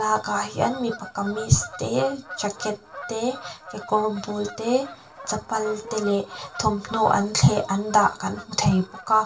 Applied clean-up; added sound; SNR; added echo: none; Bird vocalization, bird call, bird song / Fowl; 16 dB; reverberation time 0.2 s.